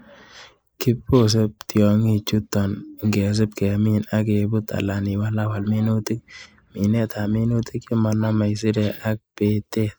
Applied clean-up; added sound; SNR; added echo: neural mask model Resemble Enhance denoiser.